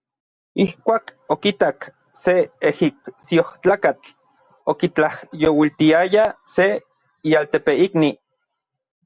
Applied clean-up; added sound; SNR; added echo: none; none; none; none.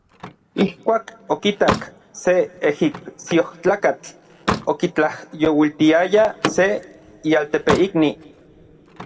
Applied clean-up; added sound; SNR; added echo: none; Slam; 10 dB; reverberation time 2.1 s.